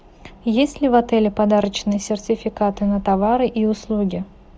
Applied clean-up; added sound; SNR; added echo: none; none; none; none.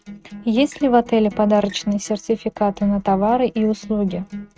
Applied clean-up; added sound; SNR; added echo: neural mask model RNNoise.